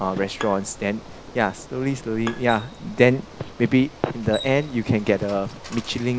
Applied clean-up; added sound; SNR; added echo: none; Bowed string instrument + Bicycle; 15 dB; none.